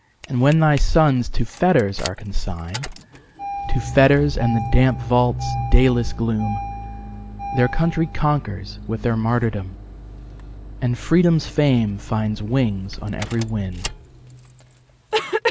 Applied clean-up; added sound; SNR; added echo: none; Engine starting; 10 dB; none.